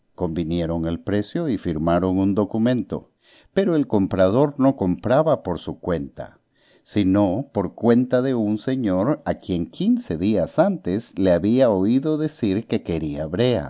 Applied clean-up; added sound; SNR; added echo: none; none; none; none.